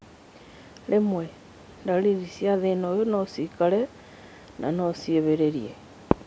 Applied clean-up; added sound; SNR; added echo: none; none; none; none.